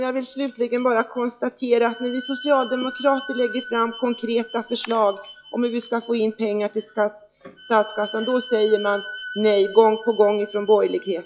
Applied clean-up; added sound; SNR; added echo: classical method log-MMSE.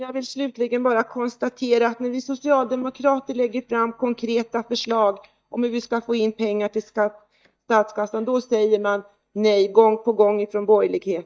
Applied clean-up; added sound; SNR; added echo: neural mask model DeepFilterNet 3.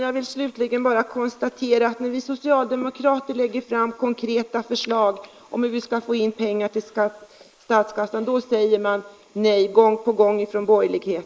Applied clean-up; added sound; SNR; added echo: neural mask model Resemble Enhance denoiser.